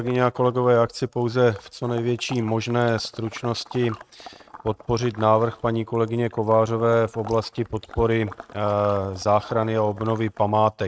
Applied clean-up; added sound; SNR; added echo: neural mask model RNNoise.